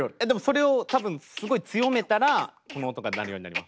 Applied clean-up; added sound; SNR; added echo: none; none; none; none.